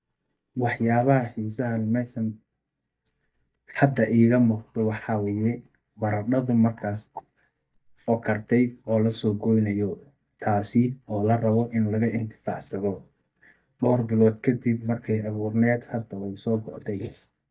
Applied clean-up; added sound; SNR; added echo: neural mask model DeepFilterNet 3.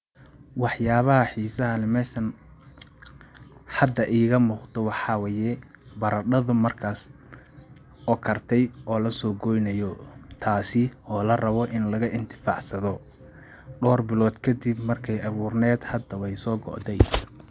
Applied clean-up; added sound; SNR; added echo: none; none; none; none.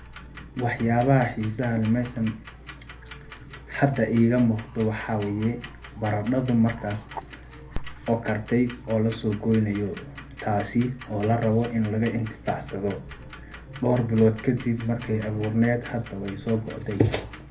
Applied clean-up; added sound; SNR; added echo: none; Tick-tock; 14 dB; reverberation time 0.3 s.